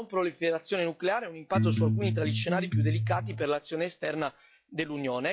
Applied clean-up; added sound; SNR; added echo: classical method log-MMSE.